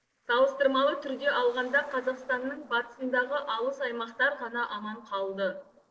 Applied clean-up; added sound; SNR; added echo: neural separator model SepFormer DNS4.